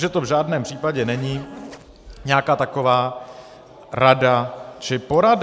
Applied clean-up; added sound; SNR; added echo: none; Bowed string instrument + Zipper (clothing); 19 dB; none.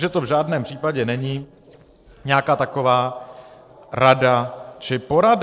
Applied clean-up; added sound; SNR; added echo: neural separator model SepFormer DNS4.